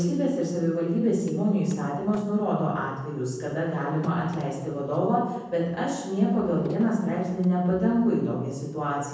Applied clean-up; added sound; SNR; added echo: neural separator model SepFormer DNS4.